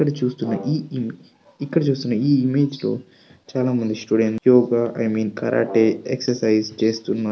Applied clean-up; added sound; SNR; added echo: none; Brass instrument; 17 dB; none.